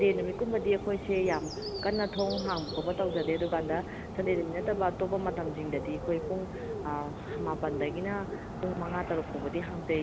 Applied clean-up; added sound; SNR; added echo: none; Bird; 5 dB; none.